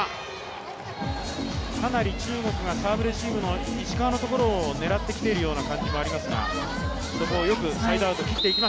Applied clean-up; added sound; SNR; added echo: none; none; none; none.